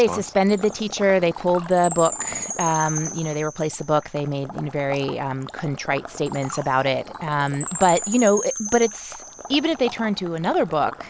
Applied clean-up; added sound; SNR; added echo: none; Chime + Water / Liquid; 11 dB; none.